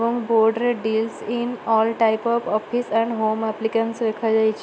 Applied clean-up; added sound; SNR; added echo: none; none; none; none.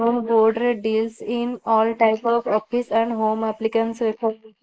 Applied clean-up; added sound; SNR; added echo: neural mask model Resemble Enhance denoiser.